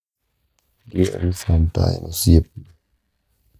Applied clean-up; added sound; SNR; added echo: neural mask model DeepFilterNet 3.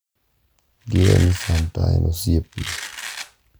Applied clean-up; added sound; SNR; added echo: none; Domestic sounds, home sounds; 13 dB; none.